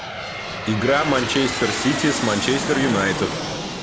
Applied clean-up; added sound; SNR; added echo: none; Aircraft; 4 dB; none.